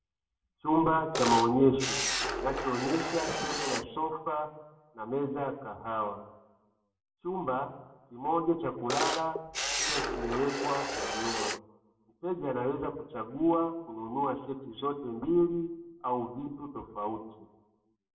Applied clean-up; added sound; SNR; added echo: none; Camera; 1 dB; reverberation time 0.6 s.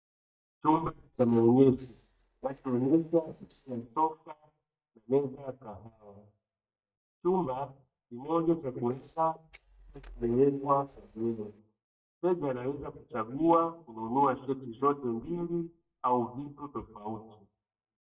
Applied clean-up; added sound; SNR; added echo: neural mask model DeepFilterNet 3.